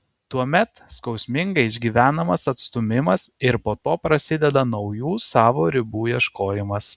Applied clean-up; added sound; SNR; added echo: none; none; none; none.